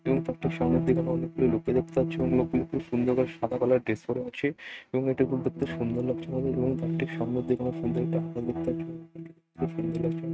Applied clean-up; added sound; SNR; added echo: neural mask model RNNoise.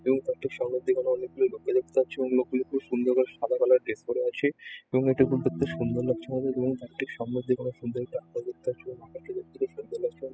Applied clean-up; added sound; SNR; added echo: classical method spectral subtraction.